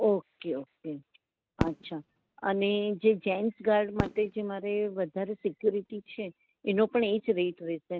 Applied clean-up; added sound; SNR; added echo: neural mask model RNNoise.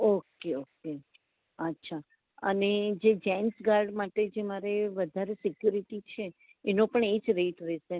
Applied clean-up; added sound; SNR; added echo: none; none; none; none.